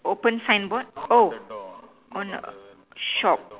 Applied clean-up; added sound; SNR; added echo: none; none; none; none.